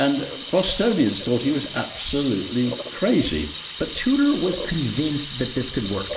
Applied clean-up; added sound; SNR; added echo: none; Sink (filling or washing) / Water tap, faucet; 7 dB; reverberation time 0.6 s.